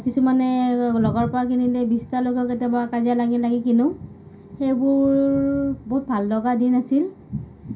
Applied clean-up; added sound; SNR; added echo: none; none; none; reverberation time 0.3 s.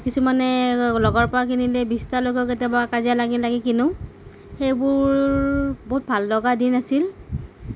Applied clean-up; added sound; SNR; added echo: none; none; none; none.